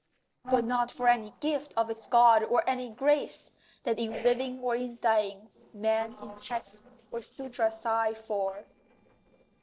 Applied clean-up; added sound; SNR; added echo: neural separator model SepFormer DNS4.